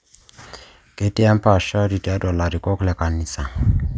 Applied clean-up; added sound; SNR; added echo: none; none; none; none.